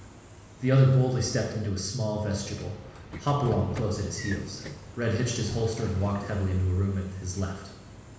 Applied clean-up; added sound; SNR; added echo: none; Sliding door / Train; 15 dB; reverberation time 1.1 s.